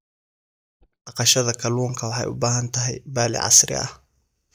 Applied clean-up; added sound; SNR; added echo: neural mask model DeepFilterNet 3.